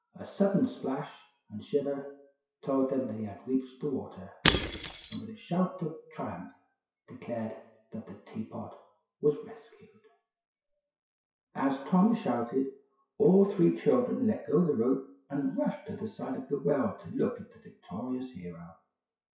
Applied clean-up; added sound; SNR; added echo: classical method WPE with log-MMSE.